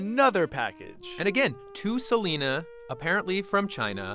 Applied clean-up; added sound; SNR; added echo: none; Wind instrument, woodwind instrument; 18 dB; none.